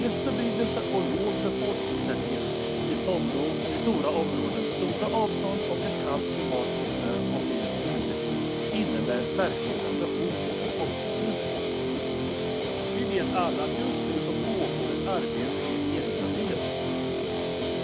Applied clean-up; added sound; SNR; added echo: none; Guitar; -4 dB; none.